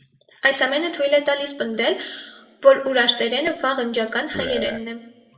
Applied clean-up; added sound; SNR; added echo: none; Burping, eructation; 7 dB; reverberation time 1.2 s.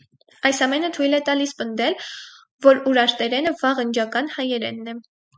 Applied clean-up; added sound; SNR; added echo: none; none; none; none.